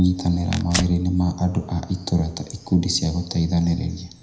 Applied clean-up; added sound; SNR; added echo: none; Tearing; 14 dB; reverberation time 0.7 s.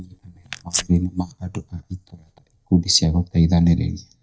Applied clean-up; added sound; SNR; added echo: neural mask model DeepFilterNet 3.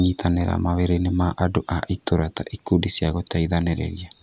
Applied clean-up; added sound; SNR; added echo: none; none; none; none.